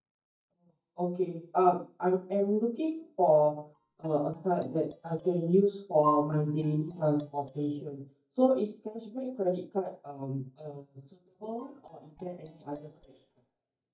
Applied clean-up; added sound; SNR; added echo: neural mask model DeepFilterNet 3.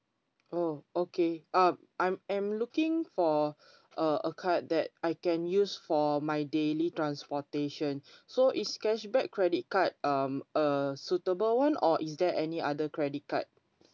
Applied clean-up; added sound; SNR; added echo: none; none; none; none.